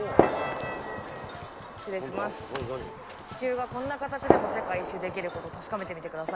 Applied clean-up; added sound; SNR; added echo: none; Gunshot, gunfire; -3 dB; none.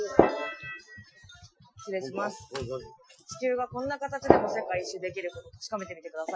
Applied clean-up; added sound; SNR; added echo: classical method Wiener filter.